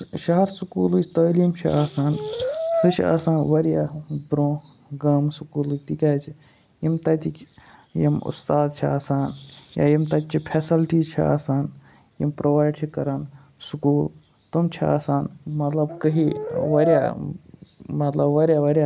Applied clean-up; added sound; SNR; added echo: none; Brass instrument; 5 dB; none.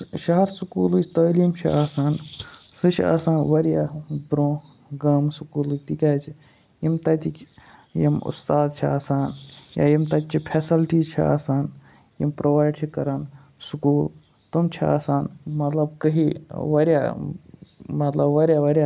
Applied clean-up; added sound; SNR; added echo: none; none; none; none.